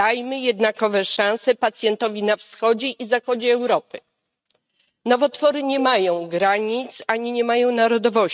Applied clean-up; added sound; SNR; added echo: neural mask model RNNoise.